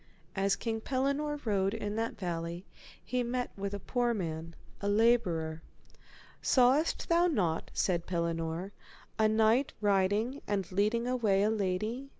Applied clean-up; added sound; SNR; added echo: none; none; none; none.